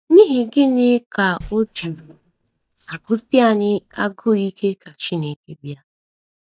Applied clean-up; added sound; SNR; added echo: neural mask model DeepFilterNet 3.